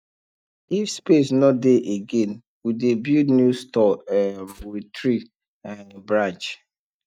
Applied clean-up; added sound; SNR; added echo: neural mask model DeepFilterNet 3.